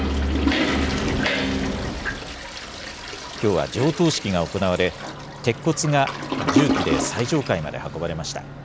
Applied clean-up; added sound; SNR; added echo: none; Toilet flush; 5 dB; none.